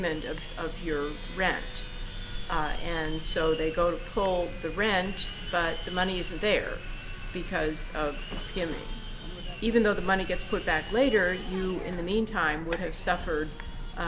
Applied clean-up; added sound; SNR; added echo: none; Sawing; 13 dB; none.